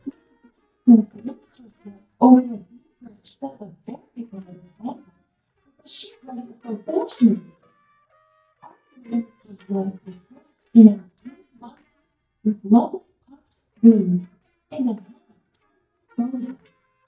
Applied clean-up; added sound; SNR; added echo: neural mask model DeepFilterNet 3.